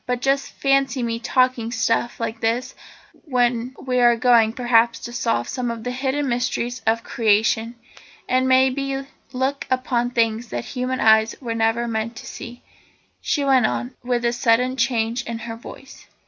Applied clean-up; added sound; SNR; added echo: none; none; none; none.